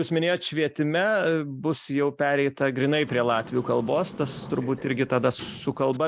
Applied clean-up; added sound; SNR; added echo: none; Sliding door; 17 dB; none.